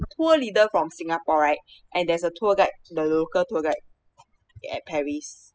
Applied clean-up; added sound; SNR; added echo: classical method spectral subtraction.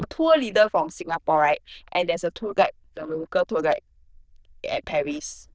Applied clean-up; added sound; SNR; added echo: neural diffusion model UNIVERSE++.